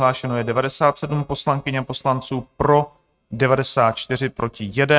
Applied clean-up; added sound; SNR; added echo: neural mask model RNNoise.